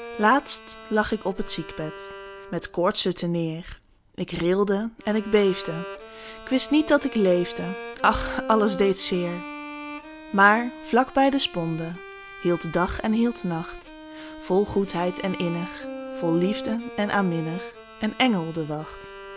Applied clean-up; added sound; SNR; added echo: none; Bowed string instrument; 13 dB; none.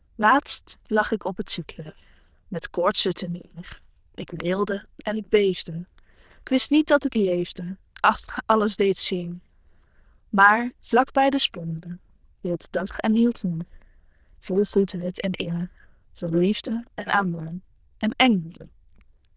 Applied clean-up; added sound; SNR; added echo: neural diffusion model UNIVERSE++.